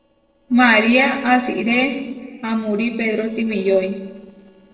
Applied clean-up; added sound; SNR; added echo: neural separator model SepFormer DNS4.